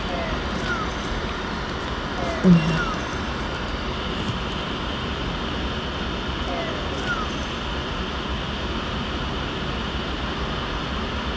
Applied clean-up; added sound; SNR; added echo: none; Engine; 8 dB; none.